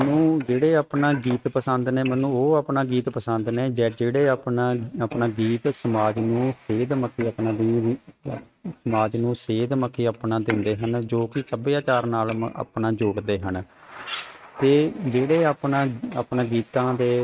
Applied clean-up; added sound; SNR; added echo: neural mask model RNNoise.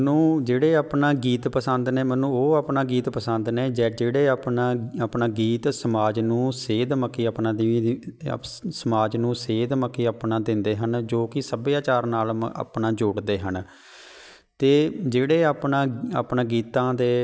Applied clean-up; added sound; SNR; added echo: none; none; none; none.